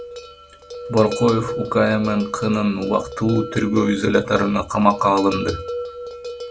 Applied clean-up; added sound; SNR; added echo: none; Bell; 11 dB; none.